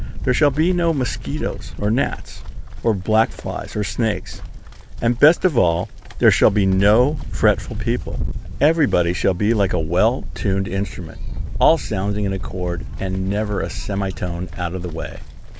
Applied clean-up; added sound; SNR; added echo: none; Livestock, farm animals, working animals; 5 dB; none.